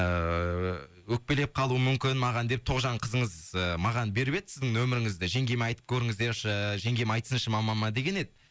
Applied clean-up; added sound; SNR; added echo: none; none; none; none.